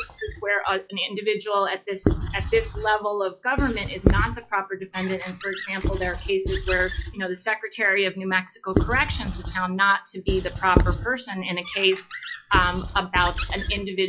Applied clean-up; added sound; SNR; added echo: classical method log-MMSE.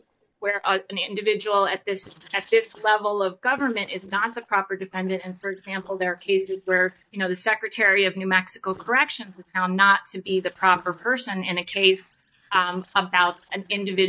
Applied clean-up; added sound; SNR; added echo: neural mask model DeepFilterNet 3.